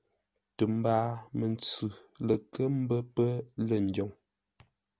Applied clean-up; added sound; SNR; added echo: none; none; none; none.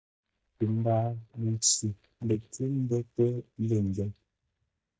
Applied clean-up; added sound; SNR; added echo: neural mask model DeepFilterNet 3.